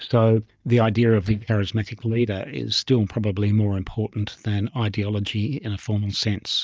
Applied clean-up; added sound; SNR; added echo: neural mask model DeepFilterNet 3.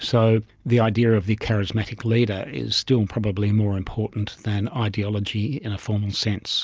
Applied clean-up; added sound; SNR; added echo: none; none; none; none.